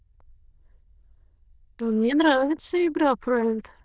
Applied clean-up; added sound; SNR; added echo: neural diffusion model UNIVERSE++.